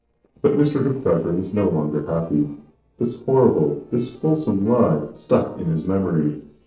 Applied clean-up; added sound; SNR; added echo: neural separator model SepFormer DNS4.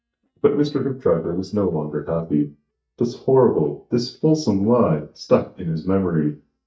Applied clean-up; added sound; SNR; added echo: neural mask model DeepFilterNet 3.